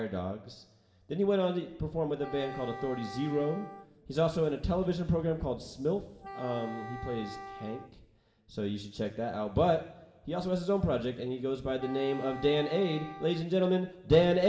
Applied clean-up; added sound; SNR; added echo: none; Wind instrument, woodwind instrument; 14 dB; reverberation time 1.8 s.